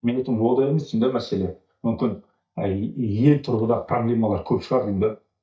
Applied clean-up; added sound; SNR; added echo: neural mask model DeepFilterNet 3.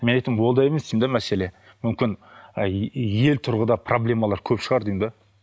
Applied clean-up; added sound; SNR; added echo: none; none; none; none.